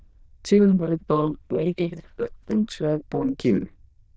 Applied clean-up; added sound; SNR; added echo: neural diffusion model UNIVERSE++.